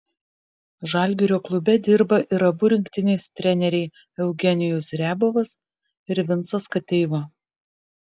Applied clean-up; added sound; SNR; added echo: none; none; none; none.